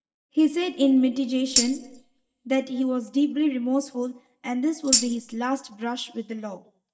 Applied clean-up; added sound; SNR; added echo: neural mask model DeepFilterNet 3.